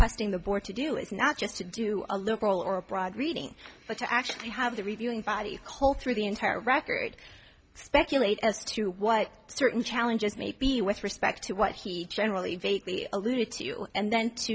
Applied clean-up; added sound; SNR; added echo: none; none; none; none.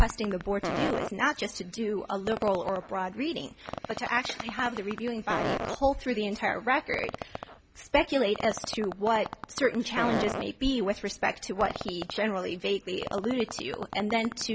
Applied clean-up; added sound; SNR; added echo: none; Fart; 9 dB; none.